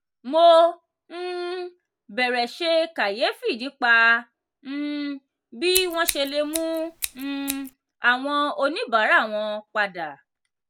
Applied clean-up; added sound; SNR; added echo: none; Scissors; 9 dB; none.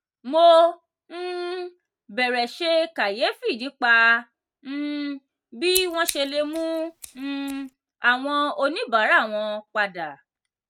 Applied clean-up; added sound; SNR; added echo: neural mask model RNNoise.